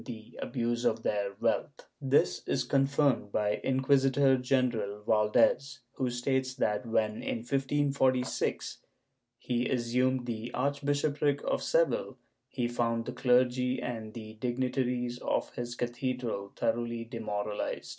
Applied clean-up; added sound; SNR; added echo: none; none; none; none.